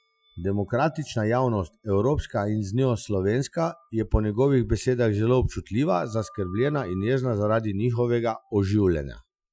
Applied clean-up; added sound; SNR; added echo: classical method Wiener filter.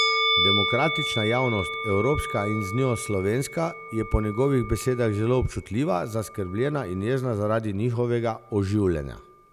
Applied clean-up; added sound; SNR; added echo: none; Musical instrument; 5 dB; none.